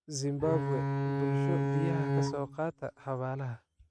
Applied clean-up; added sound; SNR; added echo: neural mask model RNNoise.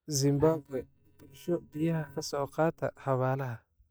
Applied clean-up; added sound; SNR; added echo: neural mask model DeepFilterNet 3.